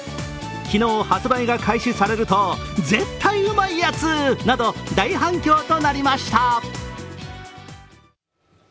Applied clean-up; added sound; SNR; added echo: none; none; none; none.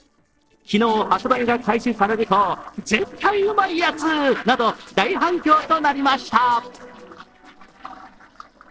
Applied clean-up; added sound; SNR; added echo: neural separator model SepFormer DNS4.